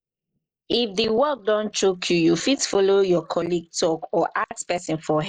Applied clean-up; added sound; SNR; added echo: neural mask model Resemble Enhance denoiser.